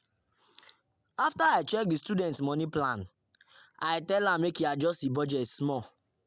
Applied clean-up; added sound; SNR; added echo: none; none; none; none.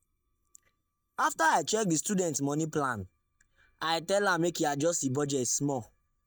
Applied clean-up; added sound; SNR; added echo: neural mask model DeepFilterNet 3.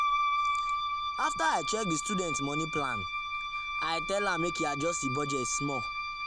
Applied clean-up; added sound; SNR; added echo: none; Wind instrument, woodwind instrument; -1 dB; none.